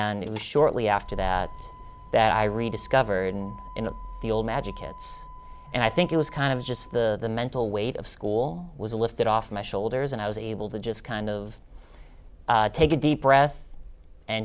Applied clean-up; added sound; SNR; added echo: none; Motor vehicle (road); 16 dB; none.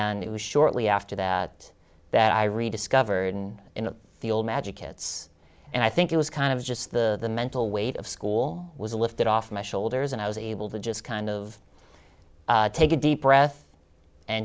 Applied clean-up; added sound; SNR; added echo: none; none; none; none.